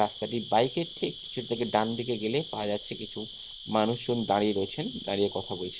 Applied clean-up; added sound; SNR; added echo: none; Cricket; 13 dB; none.